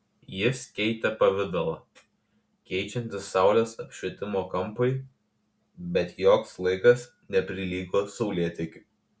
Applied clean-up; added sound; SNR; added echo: none; none; none; none.